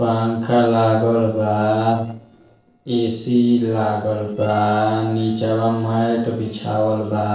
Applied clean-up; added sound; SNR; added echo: neural separator model SepFormer DNS4.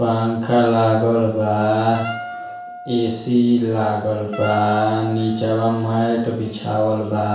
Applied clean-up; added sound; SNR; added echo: none; Wind instrument, woodwind instrument; 15 dB; reverberation time 0.7 s.